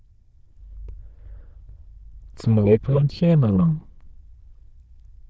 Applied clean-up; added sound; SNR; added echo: neural diffusion model UNIVERSE++.